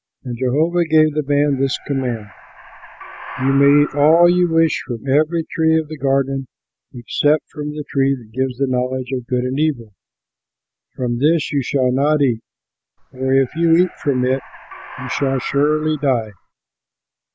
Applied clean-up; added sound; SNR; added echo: none; Animal; 17 dB; none.